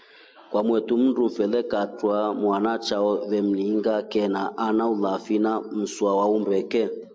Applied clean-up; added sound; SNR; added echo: none; none; none; none.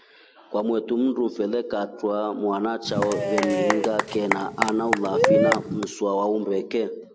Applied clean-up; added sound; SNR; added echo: none; Applause / Cheering / Clapping; -1 dB; none.